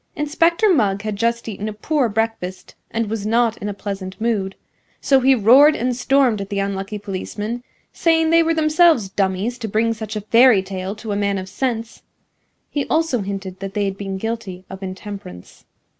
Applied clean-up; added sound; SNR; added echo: none; none; none; none.